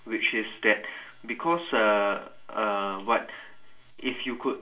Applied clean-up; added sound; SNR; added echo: none; none; none; reverberation time 0.3 s.